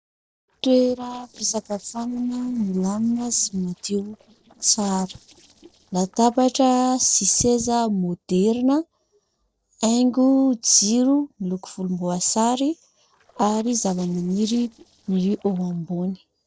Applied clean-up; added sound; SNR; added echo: neural separator model SepFormer DNS4.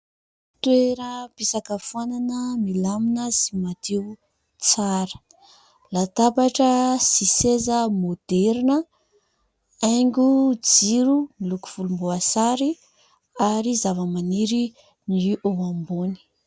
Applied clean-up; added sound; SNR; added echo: none; none; none; none.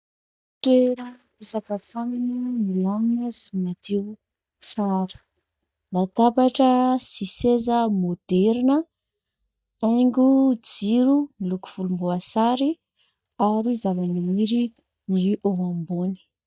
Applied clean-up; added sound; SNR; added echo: neural mask model DeepFilterNet 3.